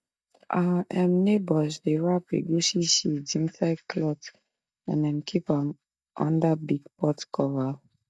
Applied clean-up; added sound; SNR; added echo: neural mask model DeepFilterNet 3.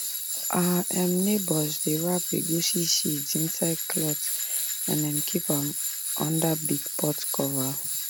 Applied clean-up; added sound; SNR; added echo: none; Tools; 1 dB; none.